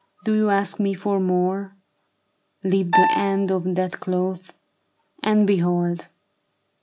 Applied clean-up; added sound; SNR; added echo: none; Piano; 1 dB; none.